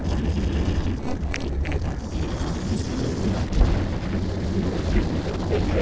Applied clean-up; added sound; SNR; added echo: neural separator model SepFormer DNS4.